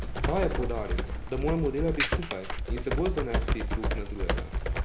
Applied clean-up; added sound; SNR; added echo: none; Computer keyboard; -3 dB; none.